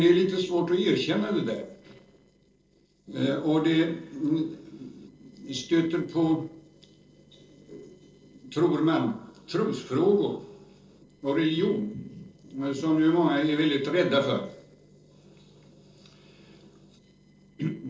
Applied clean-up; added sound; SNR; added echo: neural separator model SepFormer DNS4.